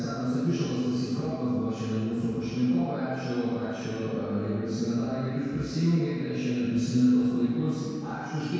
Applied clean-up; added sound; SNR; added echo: none; none; none; reverberation time 2.0 s.